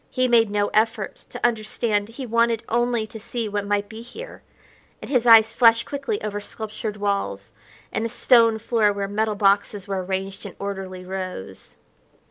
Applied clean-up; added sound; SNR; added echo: none; none; none; none.